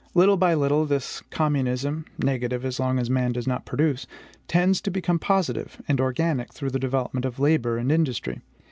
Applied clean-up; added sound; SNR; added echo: none; none; none; none.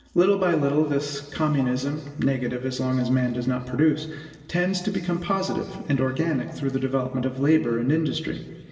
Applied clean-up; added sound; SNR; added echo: none; none; none; reverberation time 2.1 s.